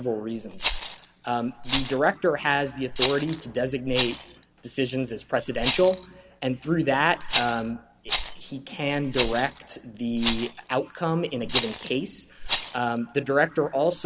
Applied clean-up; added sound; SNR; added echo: none; Rattle; 7 dB; none.